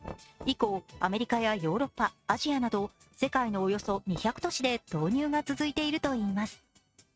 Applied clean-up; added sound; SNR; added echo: neural mask model RNNoise.